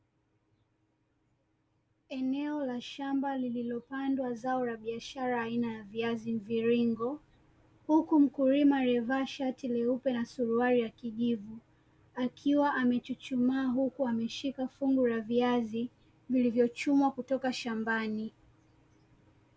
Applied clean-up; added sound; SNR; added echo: none; none; none; none.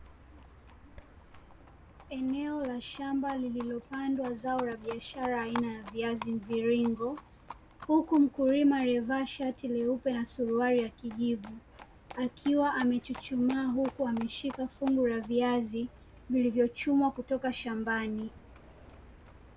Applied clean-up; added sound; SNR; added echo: none; Livestock, farm animals, working animals; 18 dB; none.